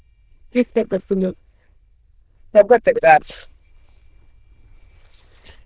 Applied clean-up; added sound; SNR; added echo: neural diffusion model UNIVERSE++.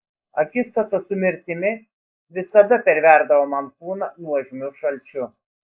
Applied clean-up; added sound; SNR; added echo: neural mask model Resemble Enhance denoiser.